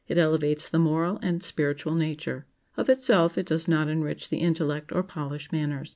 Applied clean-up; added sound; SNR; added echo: none; none; none; none.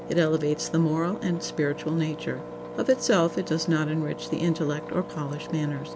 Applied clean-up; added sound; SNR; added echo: none; Engine; 11 dB; none.